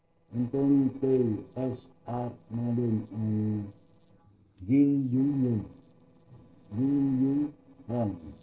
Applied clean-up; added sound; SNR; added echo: neural separator model SepFormer DNS4.